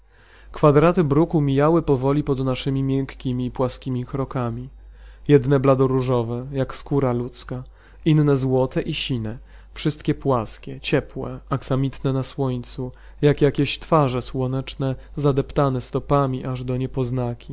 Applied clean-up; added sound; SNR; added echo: none; none; none; none.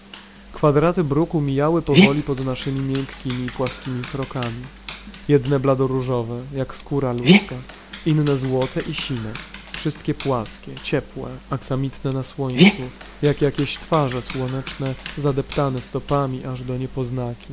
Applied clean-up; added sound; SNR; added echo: none; Dog; 4 dB; none.